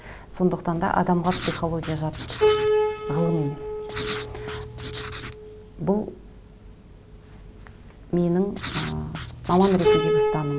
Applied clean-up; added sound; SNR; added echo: none; Piano + Writing; 1 dB; none.